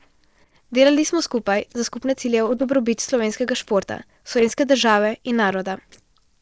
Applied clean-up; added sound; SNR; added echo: neural separator model SepFormer DNS4.